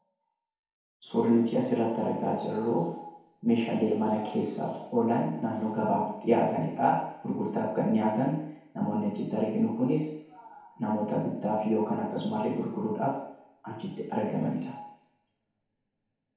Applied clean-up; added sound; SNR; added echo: none; none; none; reverberation time 0.9 s.